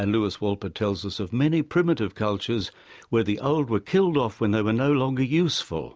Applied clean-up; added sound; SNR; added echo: none; none; none; none.